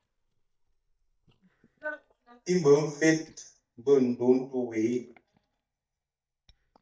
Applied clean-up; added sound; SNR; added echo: neural mask model DeepFilterNet 3.